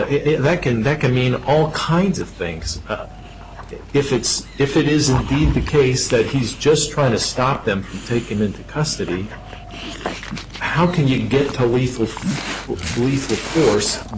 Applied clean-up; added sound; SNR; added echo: none; Dog; 13 dB; none.